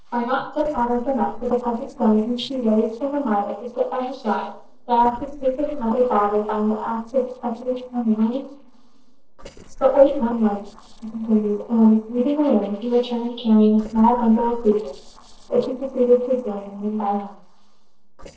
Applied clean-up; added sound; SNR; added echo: neural separator model SepFormer DNS4.